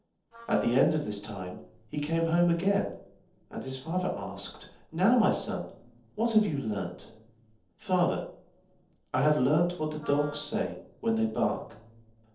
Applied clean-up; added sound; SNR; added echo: neural separator model SepFormer DNS4.